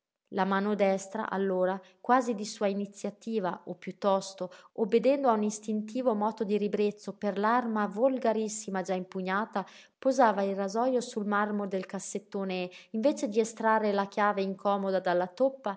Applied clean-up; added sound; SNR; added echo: none; none; none; none.